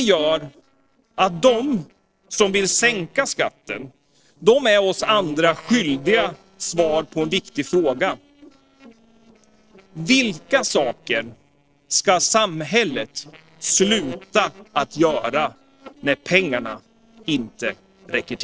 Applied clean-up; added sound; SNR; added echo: neural separator model SepFormer DNS4.